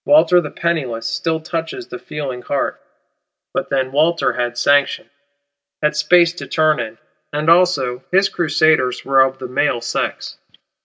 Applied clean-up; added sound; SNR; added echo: none; none; none; none.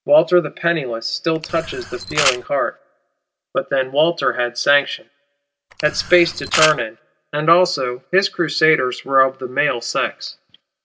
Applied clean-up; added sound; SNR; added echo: none; Camera; 5 dB; none.